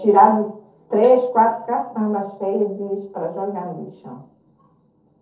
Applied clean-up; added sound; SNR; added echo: neural separator model SepFormer DNS4.